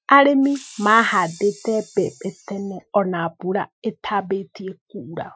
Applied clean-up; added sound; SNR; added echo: classical method Wiener filter.